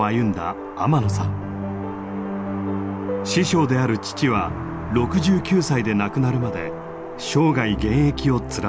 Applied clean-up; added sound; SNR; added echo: none; Wind; 18 dB; none.